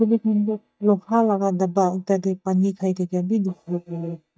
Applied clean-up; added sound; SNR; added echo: neural mask model DeepFilterNet 3.